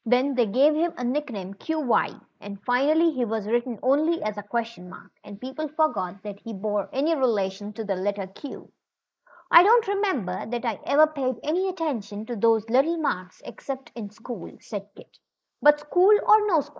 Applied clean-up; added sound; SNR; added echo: neural mask model Resemble Enhance denoiser.